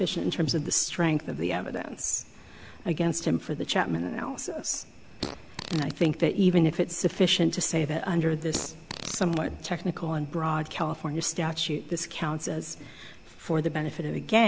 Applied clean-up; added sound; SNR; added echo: none; Fart; 10 dB; none.